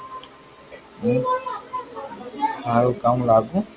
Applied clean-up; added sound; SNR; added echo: none; none; none; none.